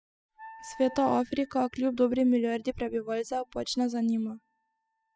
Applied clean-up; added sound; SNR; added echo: classical method spectral subtraction.